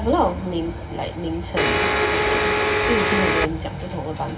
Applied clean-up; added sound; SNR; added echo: none; Domestic sounds, home sounds; -5 dB; reverberation time 1.9 s.